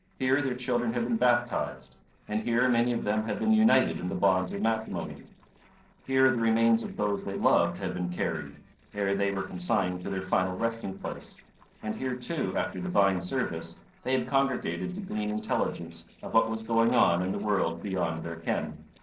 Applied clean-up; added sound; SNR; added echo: neural separator model SepFormer DNS4.